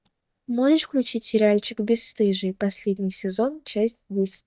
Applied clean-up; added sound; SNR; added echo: neural mask model DeepFilterNet 3.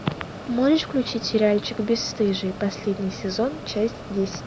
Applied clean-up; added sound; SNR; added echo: none; Mechanisms; 12 dB; none.